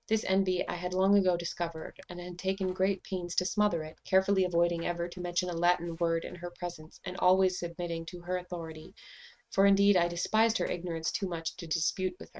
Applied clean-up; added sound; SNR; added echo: neural mask model RNNoise.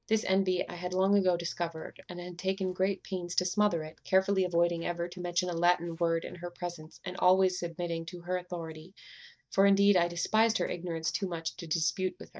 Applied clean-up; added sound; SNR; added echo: neural mask model DeepFilterNet 3.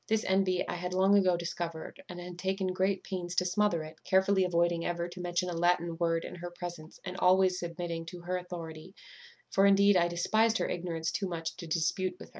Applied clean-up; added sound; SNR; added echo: none; none; none; none.